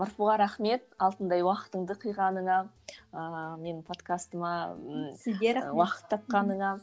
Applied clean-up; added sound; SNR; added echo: none; none; none; none.